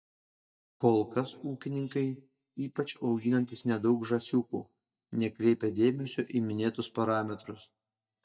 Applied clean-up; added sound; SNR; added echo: neural mask model DeepFilterNet 3.